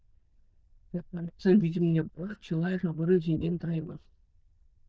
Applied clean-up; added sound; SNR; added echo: neural diffusion model UNIVERSE++.